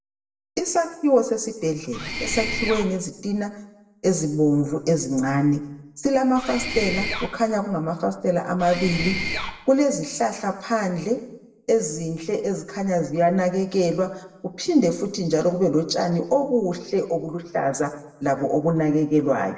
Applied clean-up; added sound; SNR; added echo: none; Mechanisms; 6 dB; reverberation time 0.7 s.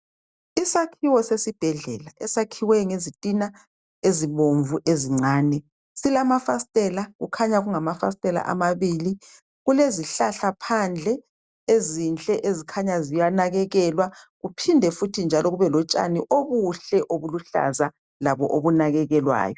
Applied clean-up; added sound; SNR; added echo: none; none; none; none.